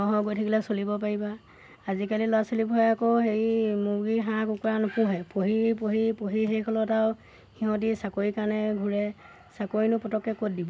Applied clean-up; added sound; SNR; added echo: none; none; none; none.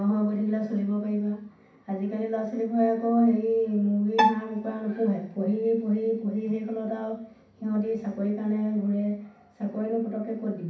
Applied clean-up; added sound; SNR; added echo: none; Bowed string instrument; 3 dB; reverberation time 0.6 s.